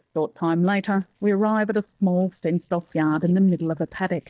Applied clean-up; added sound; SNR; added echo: neural mask model DeepFilterNet 3.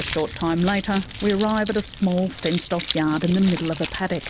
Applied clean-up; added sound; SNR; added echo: none; Keys jangling; 12 dB; none.